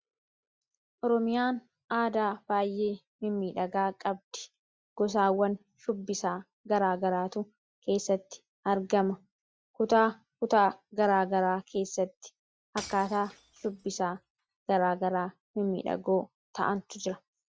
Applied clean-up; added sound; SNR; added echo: classical method Wiener filter.